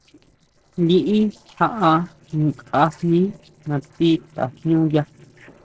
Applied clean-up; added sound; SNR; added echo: neural separator model SepFormer DNS4.